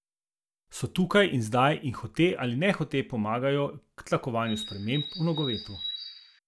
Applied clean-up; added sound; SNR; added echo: none; Bird; 10 dB; none.